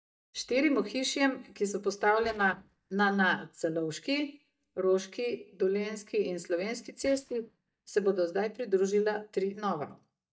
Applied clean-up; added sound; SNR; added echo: neural mask model DeepFilterNet 3.